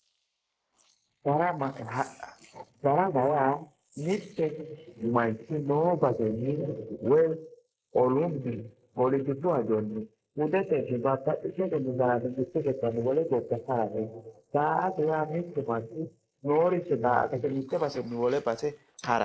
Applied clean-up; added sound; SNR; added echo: neural mask model Resemble Enhance denoiser.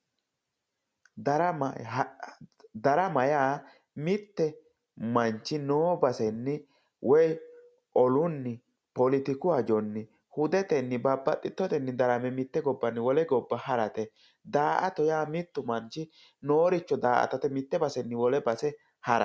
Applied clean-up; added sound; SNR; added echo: none; none; none; none.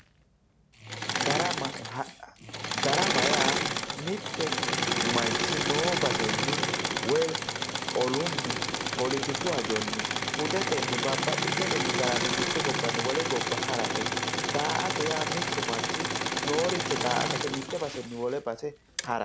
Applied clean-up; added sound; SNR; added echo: none; Engine / Mechanisms; -3 dB; none.